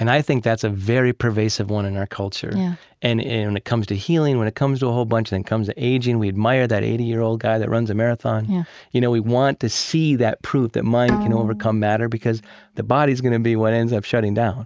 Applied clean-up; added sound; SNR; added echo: neural mask model RNNoise.